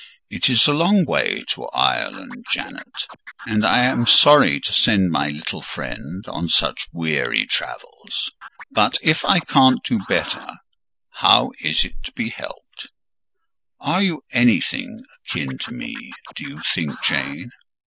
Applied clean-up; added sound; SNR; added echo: neural mask model Resemble Enhance denoiser.